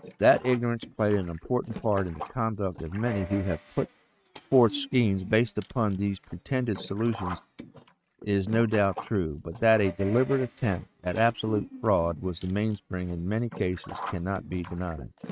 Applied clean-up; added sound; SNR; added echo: neural mask model RNNoise.